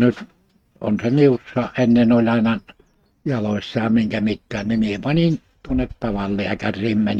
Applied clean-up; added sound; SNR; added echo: neural mask model RNNoise.